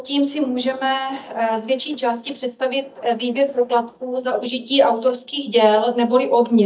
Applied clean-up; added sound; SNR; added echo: neural mask model DeepFilterNet 3.